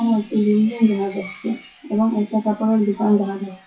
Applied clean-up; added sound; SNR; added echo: classical method WPE with log-MMSE.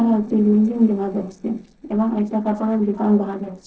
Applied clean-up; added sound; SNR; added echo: neural separator model SepFormer DNS4.